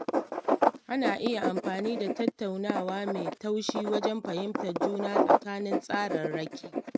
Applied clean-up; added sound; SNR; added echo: neural mask model RNNoise.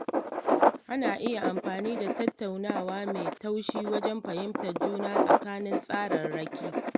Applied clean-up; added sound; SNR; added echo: none; Writing; -4 dB; none.